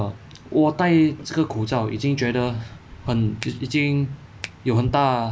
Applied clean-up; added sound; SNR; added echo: none; Finger snapping; 16 dB; none.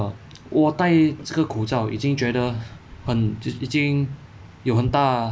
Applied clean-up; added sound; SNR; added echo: none; none; none; none.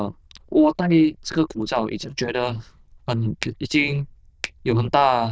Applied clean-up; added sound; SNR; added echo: neural diffusion model UNIVERSE++.